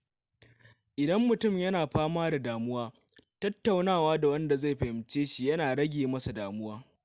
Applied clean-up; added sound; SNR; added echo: none; none; none; none.